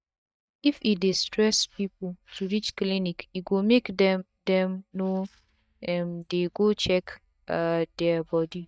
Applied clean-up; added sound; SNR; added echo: neural mask model DeepFilterNet 3.